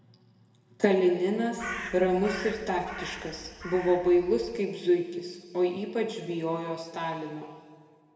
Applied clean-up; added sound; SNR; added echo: none; Crow; 12 dB; reverberation time 2.2 s.